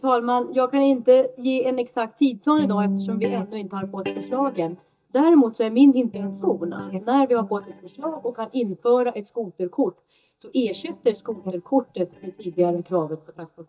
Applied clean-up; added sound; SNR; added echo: neural mask model DeepFilterNet 3.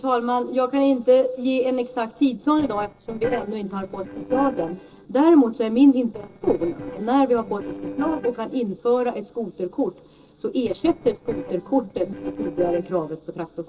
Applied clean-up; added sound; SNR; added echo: neural separator model SepFormer DNS4.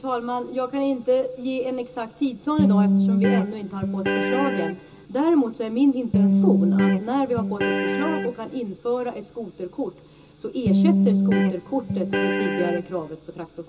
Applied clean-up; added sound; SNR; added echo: none; Electric guitar; -5 dB; reverberation time 0.2 s.